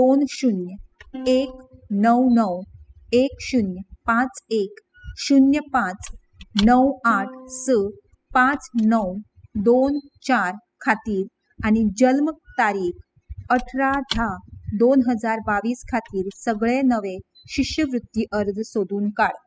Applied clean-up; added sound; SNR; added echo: classical method spectral subtraction.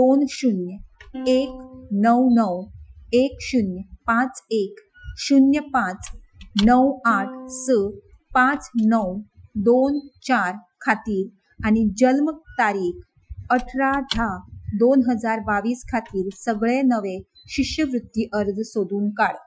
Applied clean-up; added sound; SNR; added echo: classical method Wiener filter.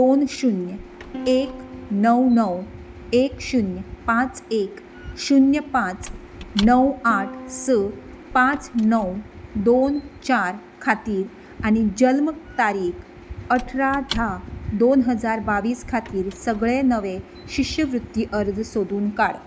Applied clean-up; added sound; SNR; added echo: none; Plucked string instrument + Squeak / Wood; 19 dB; none.